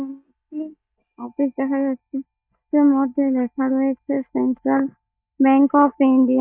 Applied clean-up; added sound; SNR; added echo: neural mask model DeepFilterNet 3.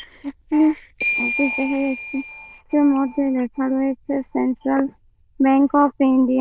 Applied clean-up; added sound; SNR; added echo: neural diffusion model UNIVERSE++.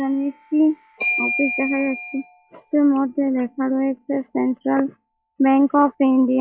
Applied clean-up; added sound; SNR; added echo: classical method log-MMSE.